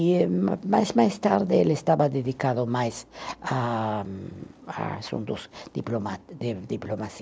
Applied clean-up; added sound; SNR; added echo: none; none; none; none.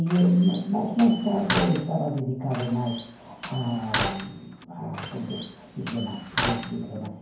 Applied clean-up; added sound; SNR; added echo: none; Slam; 7 dB; reverberation time 0.9 s.